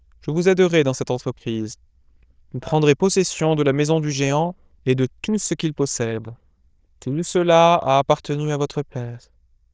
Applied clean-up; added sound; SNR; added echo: neural diffusion model UNIVERSE++.